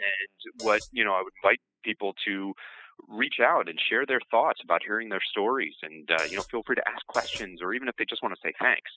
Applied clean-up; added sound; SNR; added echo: classical method spectral subtraction.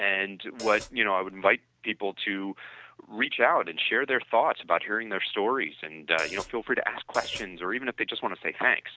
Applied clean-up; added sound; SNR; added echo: none; Hi-hat; 17 dB; none.